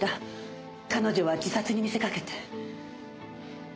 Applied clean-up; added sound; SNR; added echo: none; none; none; none.